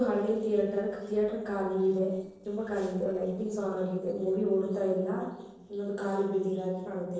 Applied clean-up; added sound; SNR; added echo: neural separator model SepFormer DNS4.